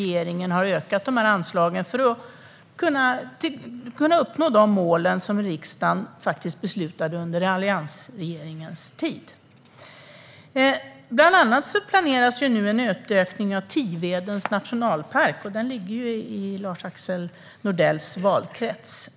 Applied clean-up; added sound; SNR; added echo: none; none; none; none.